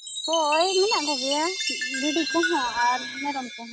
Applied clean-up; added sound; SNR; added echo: none; Chime; 3 dB; none.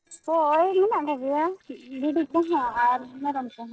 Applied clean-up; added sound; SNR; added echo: neural separator model SepFormer DNS4.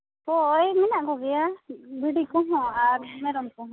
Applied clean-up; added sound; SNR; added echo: none; none; none; none.